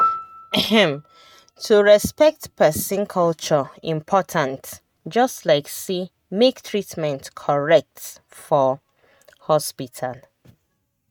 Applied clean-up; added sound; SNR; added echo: neural mask model RNNoise.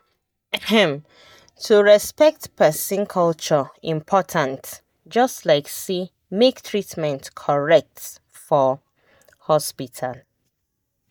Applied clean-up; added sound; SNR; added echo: neural mask model DeepFilterNet 3.